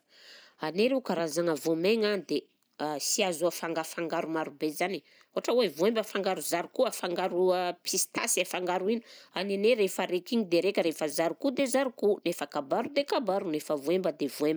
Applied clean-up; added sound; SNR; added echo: none; none; none; none.